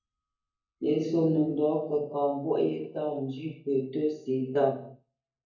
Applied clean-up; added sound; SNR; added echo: neural mask model DeepFilterNet 3.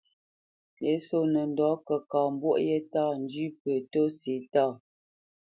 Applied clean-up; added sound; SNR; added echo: none; none; none; none.